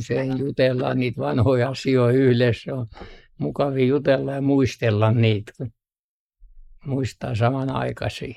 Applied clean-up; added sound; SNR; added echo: neural mask model Resemble Enhance denoiser.